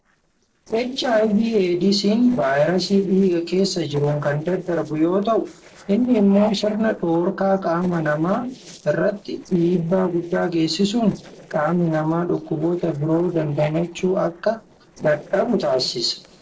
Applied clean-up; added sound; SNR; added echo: neural separator model SepFormer DNS4.